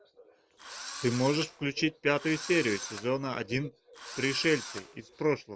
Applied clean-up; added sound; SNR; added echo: none; Engine / Drill; 12 dB; none.